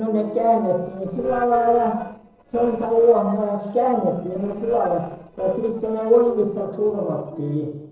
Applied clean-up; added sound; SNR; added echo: neural separator model SepFormer DNS4.